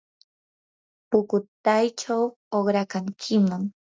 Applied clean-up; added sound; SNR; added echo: none; none; none; none.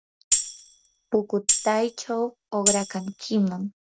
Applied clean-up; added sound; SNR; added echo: none; Tambourine; 0 dB; none.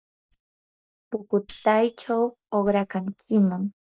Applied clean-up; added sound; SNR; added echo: neural mask model DeepFilterNet 3.